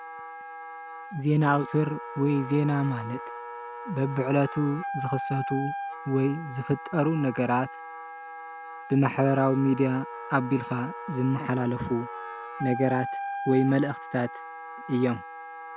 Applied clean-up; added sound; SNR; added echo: none; Wind instrument, woodwind instrument; 10 dB; none.